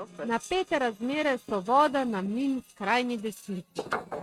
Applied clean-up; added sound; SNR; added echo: neural mask model RNNoise.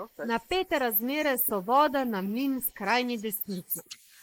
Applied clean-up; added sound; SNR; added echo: neural mask model Resemble Enhance denoiser.